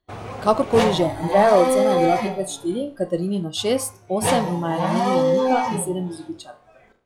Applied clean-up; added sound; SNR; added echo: classical method log-MMSE.